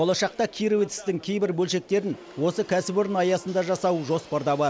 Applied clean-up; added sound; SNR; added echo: none; none; none; none.